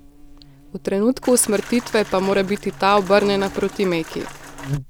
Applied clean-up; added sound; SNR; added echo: none; Rain + Buzz; 14 dB; none.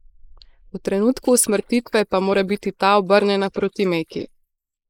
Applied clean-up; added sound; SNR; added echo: neural mask model Resemble Enhance denoiser.